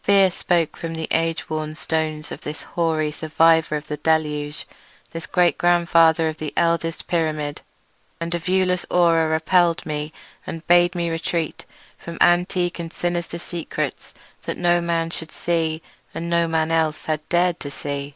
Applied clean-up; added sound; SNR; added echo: none; none; none; none.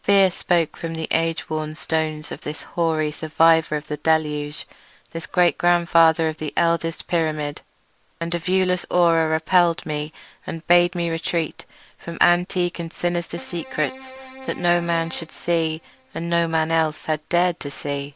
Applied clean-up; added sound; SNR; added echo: none; Keyboard (musical); 18 dB; none.